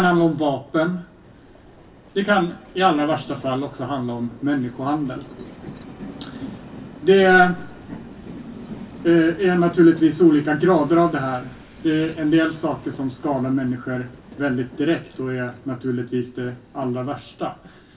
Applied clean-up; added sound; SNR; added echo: none; Train; 19 dB; reverberation time 0.2 s.